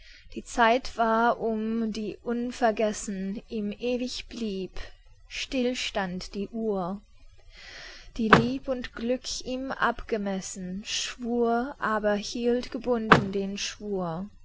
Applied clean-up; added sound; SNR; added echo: none; Vehicle; -3 dB; none.